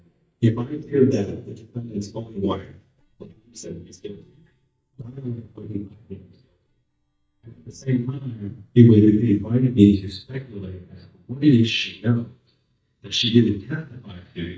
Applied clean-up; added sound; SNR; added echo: neural mask model DeepFilterNet 3.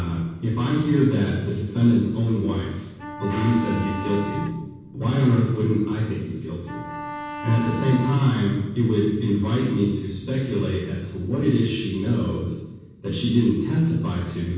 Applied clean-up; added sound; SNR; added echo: none; Bowed string instrument; 12 dB; reverberation time 1.2 s.